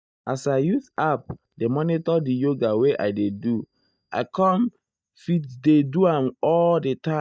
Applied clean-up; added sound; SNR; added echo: neural mask model DeepFilterNet 3.